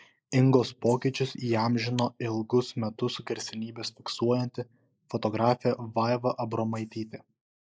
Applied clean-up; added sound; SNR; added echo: neural mask model Resemble Enhance denoiser.